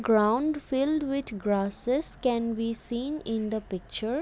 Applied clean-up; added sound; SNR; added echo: none; none; none; none.